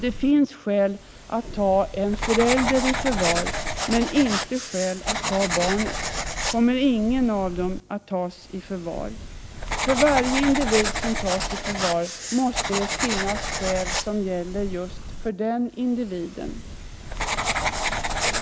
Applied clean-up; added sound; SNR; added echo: none; Writing; 4 dB; none.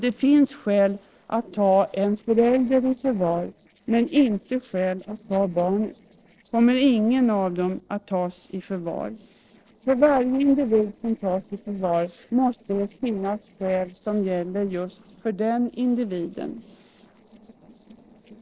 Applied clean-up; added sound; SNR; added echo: neural separator model SepFormer DNS4.